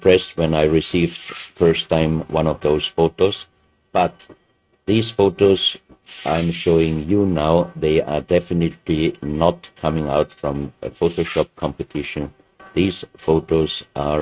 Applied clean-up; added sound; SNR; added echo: neural mask model RNNoise.